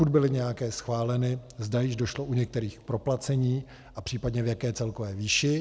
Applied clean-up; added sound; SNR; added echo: none; none; none; none.